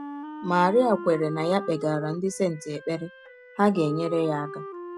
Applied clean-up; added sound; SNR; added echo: none; Wind instrument, woodwind instrument; 12 dB; none.